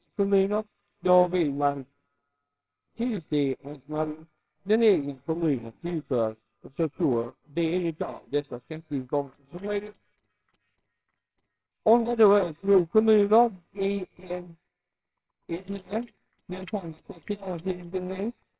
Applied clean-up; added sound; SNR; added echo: neural separator model SepFormer WHAMR!.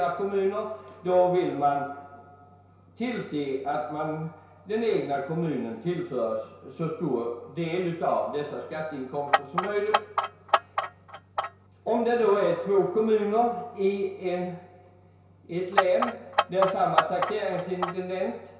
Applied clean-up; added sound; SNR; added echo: none; Clock; 1 dB; reverberation time 0.6 s.